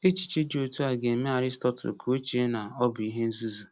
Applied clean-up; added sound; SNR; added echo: none; none; none; none.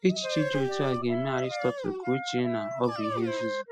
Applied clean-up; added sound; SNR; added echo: classical method spectral subtraction.